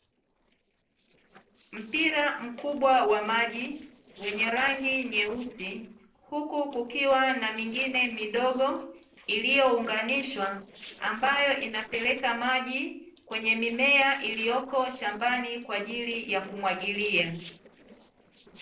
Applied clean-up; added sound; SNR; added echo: neural separator model SepFormer DNS4.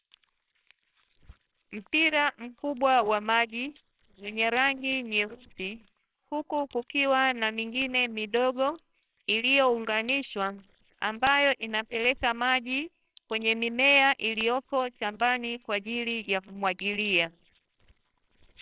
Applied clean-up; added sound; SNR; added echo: neural separator model SepFormer WHAMR!.